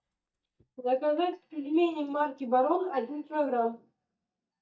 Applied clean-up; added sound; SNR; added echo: neural mask model DeepFilterNet 3.